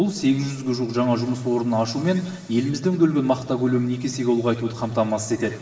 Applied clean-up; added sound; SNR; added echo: none; none; none; reverberation time 1.6 s.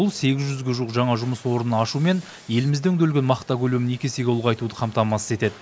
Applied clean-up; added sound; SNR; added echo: none; none; none; none.